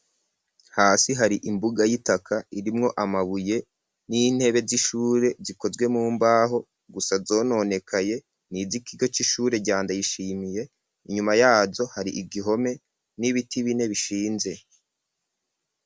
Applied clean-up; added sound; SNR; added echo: none; none; none; none.